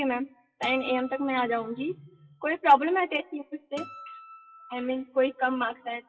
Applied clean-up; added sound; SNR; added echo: classical method WPE with log-MMSE.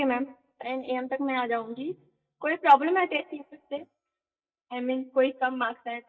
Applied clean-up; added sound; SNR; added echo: neural mask model DeepFilterNet 3.